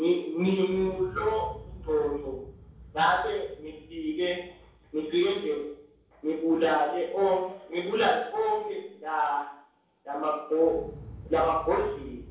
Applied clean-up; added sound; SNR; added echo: none; Explosion; 20 dB; reverberation time 0.7 s.